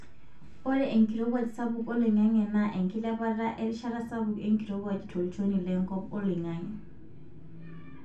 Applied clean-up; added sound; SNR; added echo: none; none; none; reverberation time 0.3 s.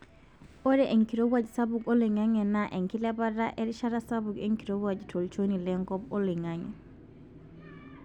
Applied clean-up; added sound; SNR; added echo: none; none; none; none.